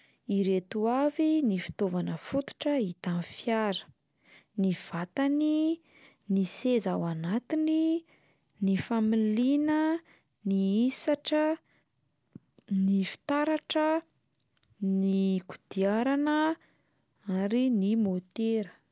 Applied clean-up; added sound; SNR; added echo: none; none; none; none.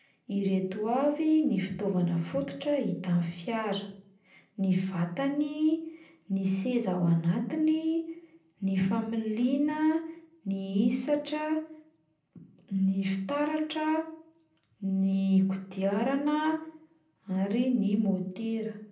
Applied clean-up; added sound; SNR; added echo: none; none; none; reverberation time 0.6 s.